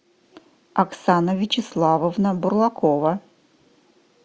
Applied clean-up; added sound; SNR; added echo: none; none; none; none.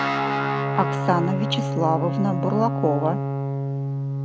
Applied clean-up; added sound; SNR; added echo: none; Guitar; -1 dB; none.